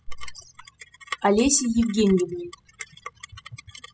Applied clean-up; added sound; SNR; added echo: classical method spectral subtraction.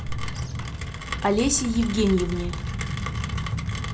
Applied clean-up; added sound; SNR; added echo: none; Rain; 3 dB; none.